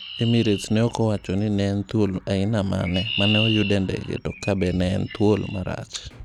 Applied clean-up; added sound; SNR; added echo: none; Chirp, tweet; 11 dB; none.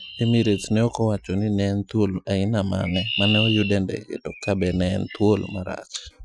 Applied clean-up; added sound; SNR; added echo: classical method Wiener filter.